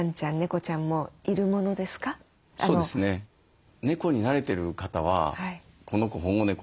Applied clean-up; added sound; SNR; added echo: none; none; none; none.